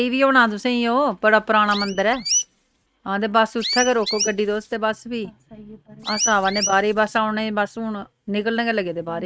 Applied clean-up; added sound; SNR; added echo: neural mask model RNNoise.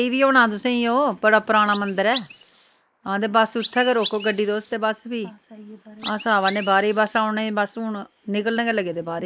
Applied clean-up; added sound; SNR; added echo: neural mask model Resemble Enhance denoiser.